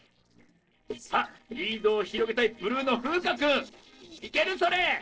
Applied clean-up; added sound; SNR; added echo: neural separator model SepFormer DNS4.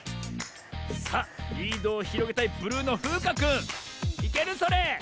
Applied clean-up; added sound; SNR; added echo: none; none; none; none.